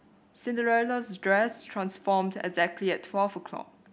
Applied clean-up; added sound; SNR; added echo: none; none; none; none.